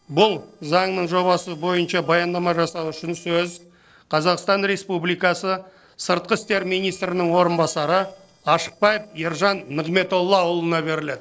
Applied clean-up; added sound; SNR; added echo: neural separator model SepFormer DNS4.